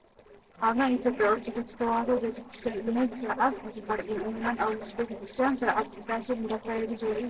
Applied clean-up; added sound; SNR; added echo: neural separator model SepFormer DNS4.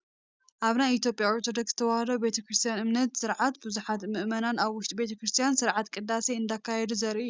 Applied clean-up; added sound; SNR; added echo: none; none; none; none.